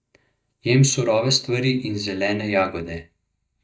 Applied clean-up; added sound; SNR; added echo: neural mask model DeepFilterNet 3.